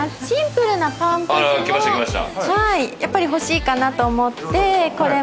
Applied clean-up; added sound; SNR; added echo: none; none; none; none.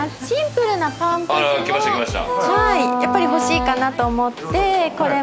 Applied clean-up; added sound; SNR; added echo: none; Wind instrument, woodwind instrument; 3 dB; none.